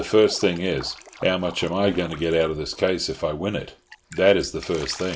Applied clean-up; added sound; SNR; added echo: none; Drip; 20 dB; none.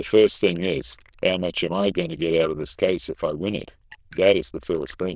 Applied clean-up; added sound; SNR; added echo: neural diffusion model UNIVERSE++.